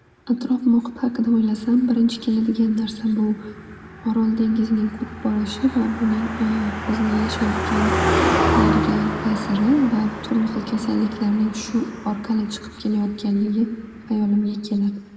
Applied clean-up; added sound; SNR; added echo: none; Car passing by; 6 dB; reverberation time 1.3 s.